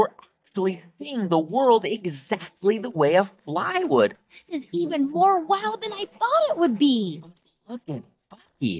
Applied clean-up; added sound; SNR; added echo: neural mask model DeepFilterNet 3.